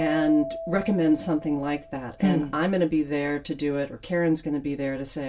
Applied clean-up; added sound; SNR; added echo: none; Keyboard (musical); 14 dB; reverberation time 0.2 s.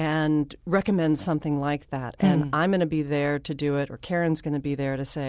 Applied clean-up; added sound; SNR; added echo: none; none; none; none.